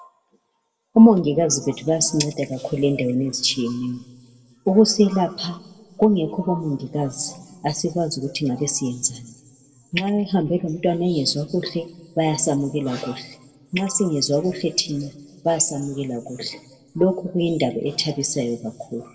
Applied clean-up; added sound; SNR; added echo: none; none; none; reverberation time 0.8 s.